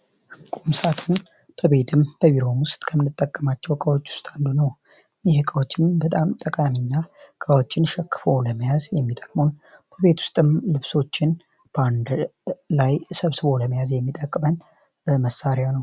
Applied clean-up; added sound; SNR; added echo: none; none; none; none.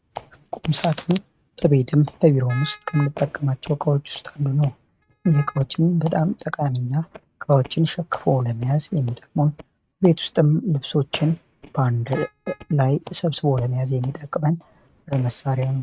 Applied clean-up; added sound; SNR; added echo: neural mask model RNNoise.